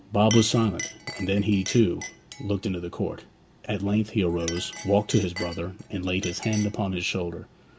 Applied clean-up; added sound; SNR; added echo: none; Chink, clink; 15 dB; none.